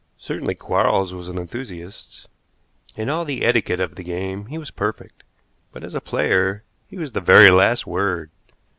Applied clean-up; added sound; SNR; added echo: none; none; none; none.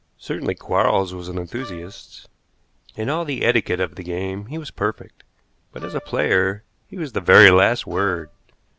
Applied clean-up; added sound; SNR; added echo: none; Wind instrument, woodwind instrument; 18 dB; none.